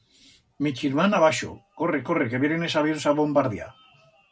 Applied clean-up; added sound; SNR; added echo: none; none; none; none.